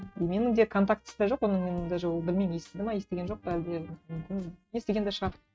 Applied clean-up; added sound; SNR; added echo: neural mask model RNNoise.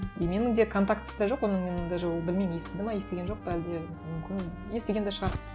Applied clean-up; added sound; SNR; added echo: none; Trumpet + Bowed string instrument; 16 dB; none.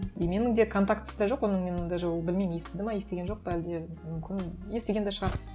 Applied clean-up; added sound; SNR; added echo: none; none; none; none.